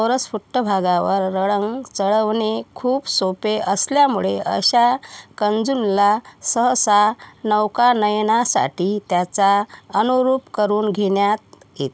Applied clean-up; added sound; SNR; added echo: none; none; none; none.